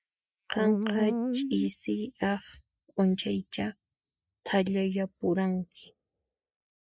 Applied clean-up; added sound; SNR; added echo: neural mask model Resemble Enhance denoiser.